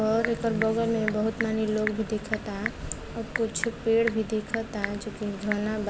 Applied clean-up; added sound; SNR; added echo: none; Telephone / Typing; 10 dB; none.